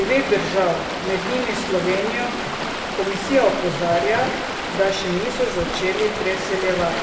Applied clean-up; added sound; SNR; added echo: none; Stream; 4 dB; reverberation time 1.7 s.